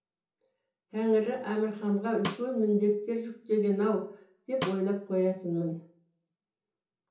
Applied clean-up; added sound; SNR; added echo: none; Snare drum; 10 dB; reverberation time 0.6 s.